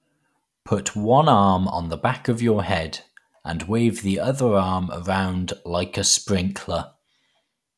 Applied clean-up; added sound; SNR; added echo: none; none; none; none.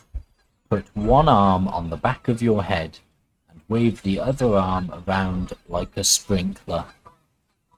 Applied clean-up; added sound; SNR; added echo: neural mask model RNNoise.